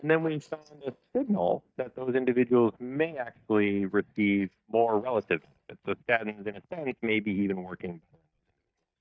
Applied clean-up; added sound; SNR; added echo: neural mask model DeepFilterNet 3.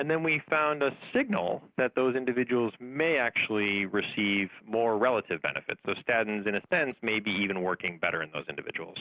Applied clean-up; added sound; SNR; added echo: none; none; none; none.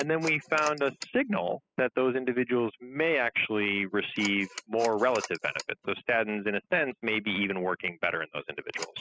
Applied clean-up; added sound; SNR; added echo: classical method spectral subtraction.